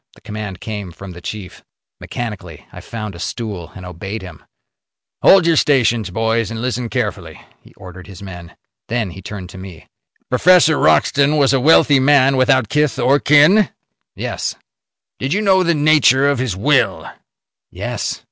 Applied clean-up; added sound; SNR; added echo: none; none; none; none.